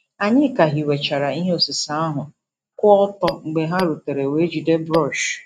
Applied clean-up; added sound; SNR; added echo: neural mask model RNNoise.